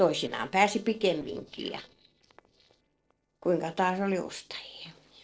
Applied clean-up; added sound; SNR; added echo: neural separator model SepFormer DNS4.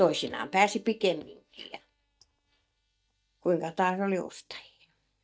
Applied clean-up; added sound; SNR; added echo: neural mask model DeepFilterNet 3.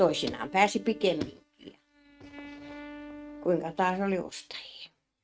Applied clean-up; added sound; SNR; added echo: neural mask model RNNoise.